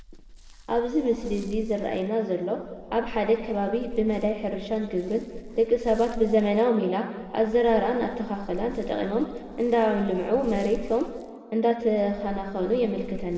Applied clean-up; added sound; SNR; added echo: none; Dog; 15 dB; reverberation time 1.6 s.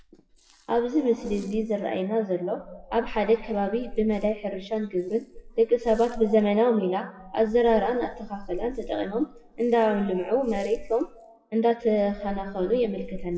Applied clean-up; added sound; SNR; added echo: classical method WPE with log-MMSE.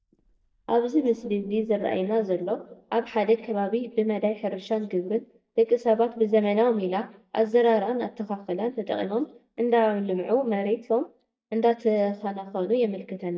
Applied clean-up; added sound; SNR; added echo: neural mask model DeepFilterNet 3.